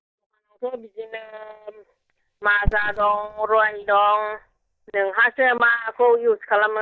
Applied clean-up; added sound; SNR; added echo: neural mask model DeepFilterNet 3.